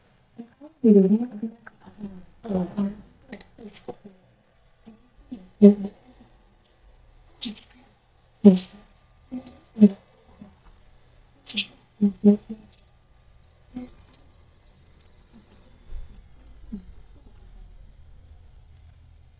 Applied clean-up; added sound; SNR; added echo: neural mask model DeepFilterNet 3.